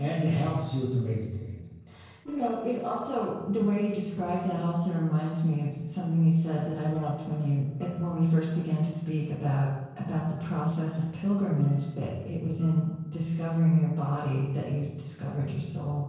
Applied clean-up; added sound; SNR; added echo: neural separator model SepFormer DNS4.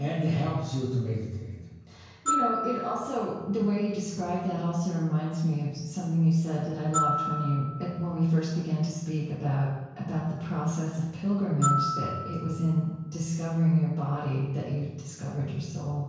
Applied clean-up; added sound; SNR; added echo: none; Glockenspiel; 8 dB; reverberation time 1.0 s.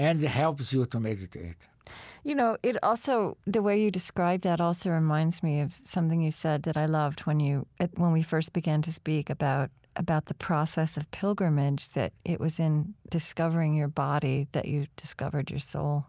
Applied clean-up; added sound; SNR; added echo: none; none; none; none.